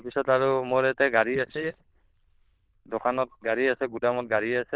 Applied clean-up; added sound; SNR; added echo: neural diffusion model UNIVERSE++.